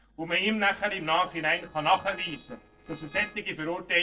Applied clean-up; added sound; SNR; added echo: neural separator model SepFormer DNS4.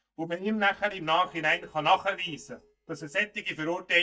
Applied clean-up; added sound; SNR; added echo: neural mask model DeepFilterNet 3.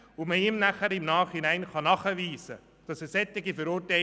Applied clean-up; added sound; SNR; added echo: none; none; none; none.